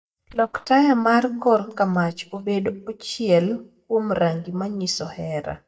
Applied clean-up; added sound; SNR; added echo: neural mask model DeepFilterNet 3.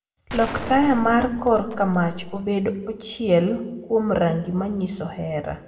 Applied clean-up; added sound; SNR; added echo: none; Gunshot, gunfire; 12 dB; reverberation time 0.9 s.